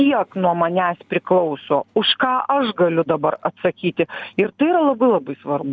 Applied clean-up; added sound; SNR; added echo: none; none; none; none.